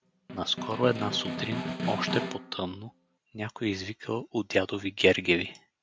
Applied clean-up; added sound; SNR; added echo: none; Snare drum; 6 dB; none.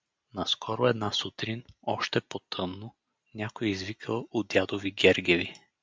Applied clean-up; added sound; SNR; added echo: none; none; none; none.